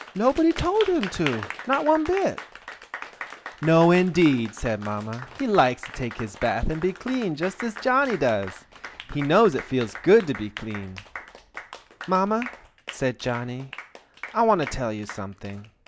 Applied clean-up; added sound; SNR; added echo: none; Applause; 15 dB; none.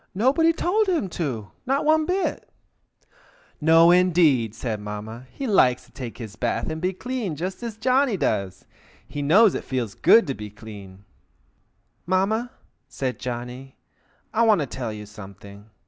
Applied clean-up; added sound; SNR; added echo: none; none; none; none.